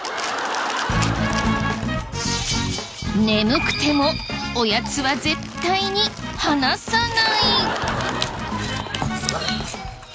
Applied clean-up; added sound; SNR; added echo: none; none; none; none.